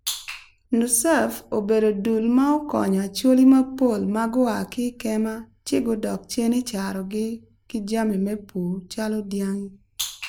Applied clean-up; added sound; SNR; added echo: none; none; none; none.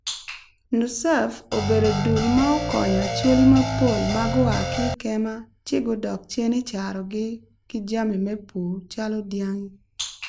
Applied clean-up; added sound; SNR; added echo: none; Guitar; 1 dB; none.